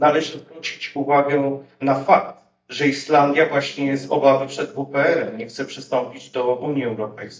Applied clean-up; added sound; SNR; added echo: neural mask model DeepFilterNet 3.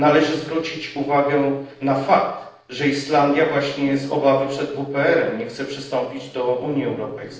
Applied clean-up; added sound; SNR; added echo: neural separator model SepFormer DNS4.